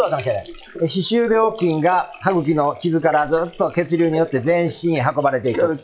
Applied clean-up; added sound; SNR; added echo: classical method log-MMSE.